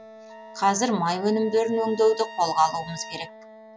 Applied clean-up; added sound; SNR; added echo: none; Trumpet + Wind instrument, woodwind instrument; 17 dB; none.